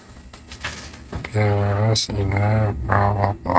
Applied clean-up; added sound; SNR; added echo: neural mask model RNNoise.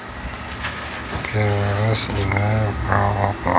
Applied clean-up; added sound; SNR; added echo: none; Tearing; 14 dB; none.